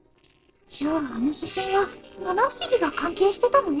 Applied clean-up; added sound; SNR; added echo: neural separator model SepFormer DNS4.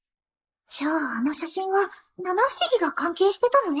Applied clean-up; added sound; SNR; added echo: neural mask model Resemble Enhance denoiser.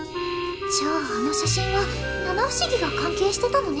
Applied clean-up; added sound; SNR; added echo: none; Wind instrument, woodwind instrument; 5 dB; none.